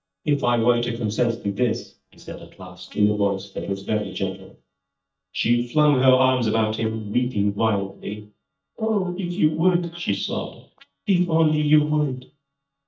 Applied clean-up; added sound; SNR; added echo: neural mask model DeepFilterNet 3.